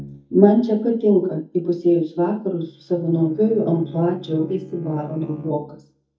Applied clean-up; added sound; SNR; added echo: neural mask model DeepFilterNet 3.